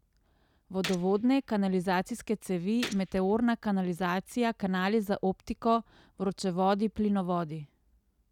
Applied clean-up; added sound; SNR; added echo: none; Gunshot, gunfire; 17 dB; none.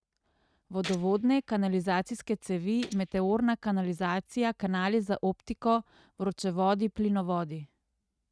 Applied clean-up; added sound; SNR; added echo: neural mask model RNNoise.